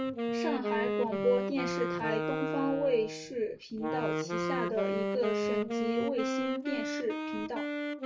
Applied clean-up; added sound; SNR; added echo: none; Wind instrument, woodwind instrument; -1 dB; reverberation time 0.2 s.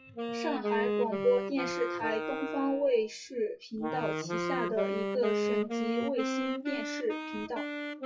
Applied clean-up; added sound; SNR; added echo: classical method WPE with log-MMSE.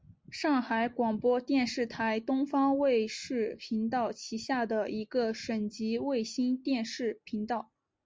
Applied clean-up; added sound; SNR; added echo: none; none; none; none.